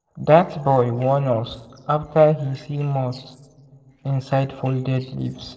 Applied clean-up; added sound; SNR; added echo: neural separator model SepFormer DNS4.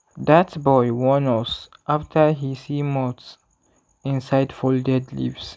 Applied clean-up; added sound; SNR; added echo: none; none; none; none.